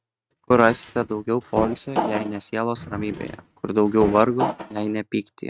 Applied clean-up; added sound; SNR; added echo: neural mask model RNNoise.